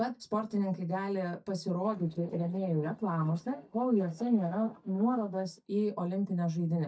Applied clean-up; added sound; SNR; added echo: neural mask model DeepFilterNet 3.